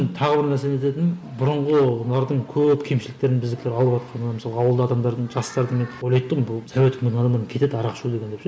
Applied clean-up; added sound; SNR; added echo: none; none; none; none.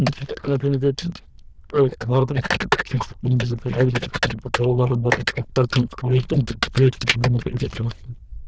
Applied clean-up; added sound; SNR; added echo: neural diffusion model UNIVERSE++.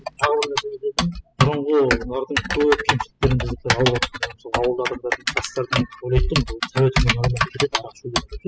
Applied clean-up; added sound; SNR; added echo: classical method spectral subtraction.